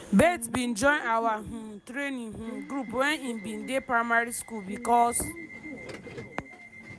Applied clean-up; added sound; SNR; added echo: none; Subway, metro, underground / Alarm; 15 dB; none.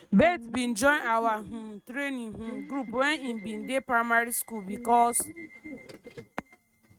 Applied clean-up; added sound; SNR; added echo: neural mask model RNNoise.